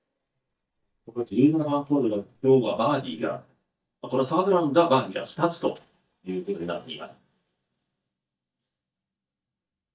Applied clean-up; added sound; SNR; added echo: neural mask model DeepFilterNet 3.